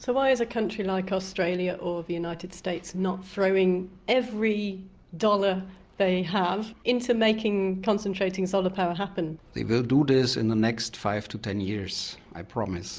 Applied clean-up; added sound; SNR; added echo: none; none; none; none.